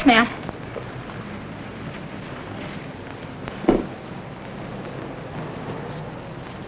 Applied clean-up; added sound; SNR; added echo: none; none; none; none.